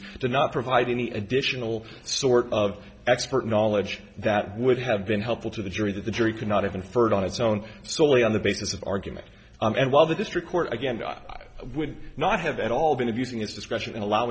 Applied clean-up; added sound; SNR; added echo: none; none; none; none.